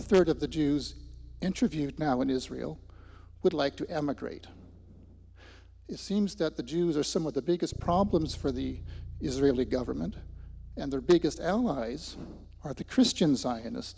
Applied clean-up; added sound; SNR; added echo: none; Bass guitar; 15 dB; none.